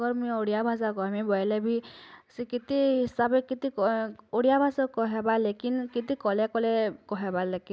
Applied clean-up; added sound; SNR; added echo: none; none; none; none.